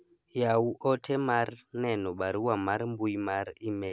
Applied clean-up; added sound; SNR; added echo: none; none; none; none.